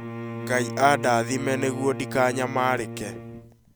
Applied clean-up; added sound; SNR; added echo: none; Bowed string instrument; 8 dB; none.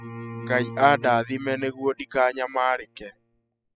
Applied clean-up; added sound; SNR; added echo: classical method spectral subtraction.